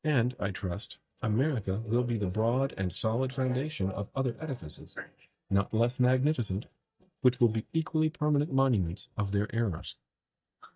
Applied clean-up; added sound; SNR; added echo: neural mask model DeepFilterNet 3.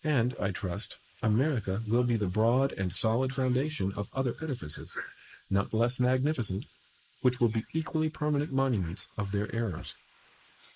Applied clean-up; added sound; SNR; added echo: neural mask model Resemble Enhance denoiser.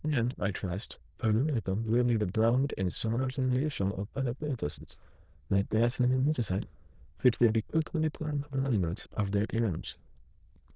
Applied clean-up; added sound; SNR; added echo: neural diffusion model UNIVERSE++.